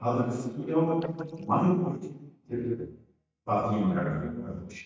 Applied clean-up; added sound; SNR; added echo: neural mask model DeepFilterNet 3.